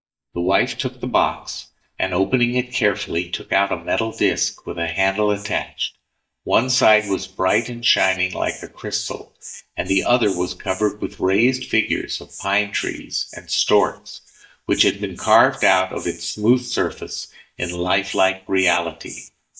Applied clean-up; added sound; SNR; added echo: neural mask model DeepFilterNet 3.